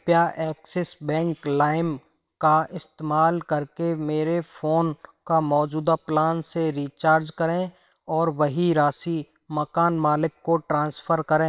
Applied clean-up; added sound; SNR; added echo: neural separator model SepFormer WHAM!.